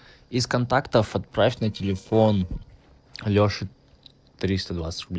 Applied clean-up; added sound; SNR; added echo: neural separator model SepFormer DNS4.